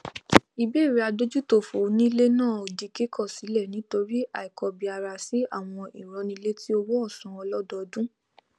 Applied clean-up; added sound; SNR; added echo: none; none; none; none.